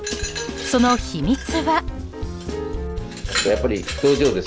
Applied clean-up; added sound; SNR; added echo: none; Glass; 10 dB; none.